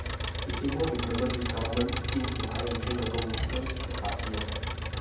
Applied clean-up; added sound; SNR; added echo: none; Engine; -2 dB; reverberation time 0.9 s.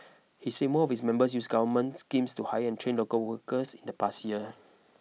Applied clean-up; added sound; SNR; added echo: none; none; none; none.